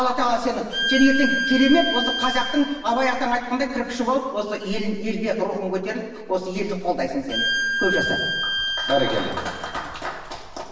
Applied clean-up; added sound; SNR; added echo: none; Bowed string instrument; 4 dB; reverberation time 1.2 s.